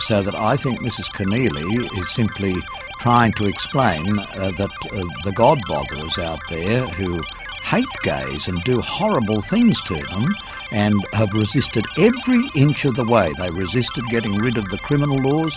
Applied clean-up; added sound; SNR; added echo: none; Keyboard (musical); 13 dB; none.